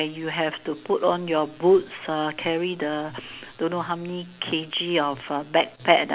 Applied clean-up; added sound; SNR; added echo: none; none; none; none.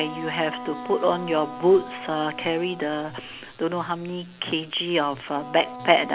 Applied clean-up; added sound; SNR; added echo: none; Wind instrument, woodwind instrument; 14 dB; none.